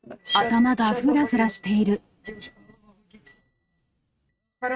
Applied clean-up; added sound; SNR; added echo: neural mask model RNNoise.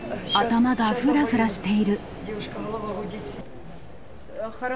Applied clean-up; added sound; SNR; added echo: none; none; none; none.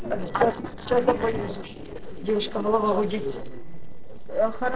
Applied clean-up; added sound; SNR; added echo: neural separator model SepFormer DNS4.